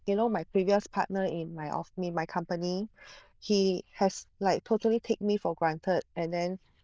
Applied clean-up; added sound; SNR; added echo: neural diffusion model UNIVERSE++.